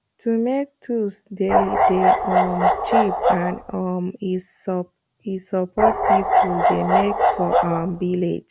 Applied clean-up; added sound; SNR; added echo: none; Bark; -5 dB; none.